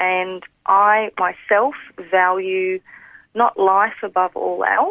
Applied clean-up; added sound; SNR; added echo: none; none; none; none.